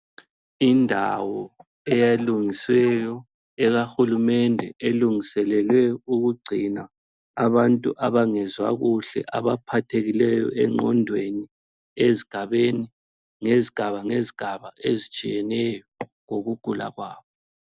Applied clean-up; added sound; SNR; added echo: none; none; none; none.